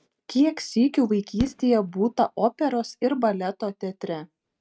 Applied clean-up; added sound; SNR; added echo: neural mask model RNNoise.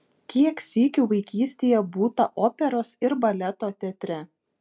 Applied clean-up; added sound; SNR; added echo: none; none; none; none.